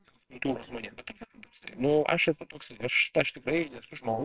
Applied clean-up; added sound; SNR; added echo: neural separator model SepFormer WHAMR!.